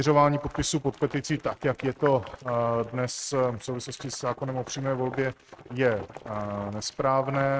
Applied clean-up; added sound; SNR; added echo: neural mask model RNNoise.